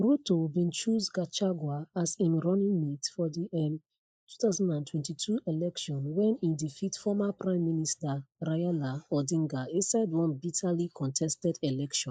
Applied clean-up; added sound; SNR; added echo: neural mask model Resemble Enhance denoiser.